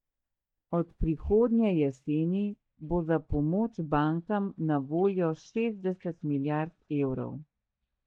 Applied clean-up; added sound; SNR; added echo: neural mask model DeepFilterNet 3.